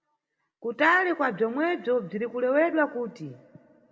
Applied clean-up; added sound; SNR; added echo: none; none; none; reverberation time 1.4 s.